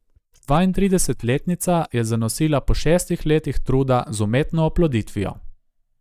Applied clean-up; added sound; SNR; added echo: neural mask model DeepFilterNet 3.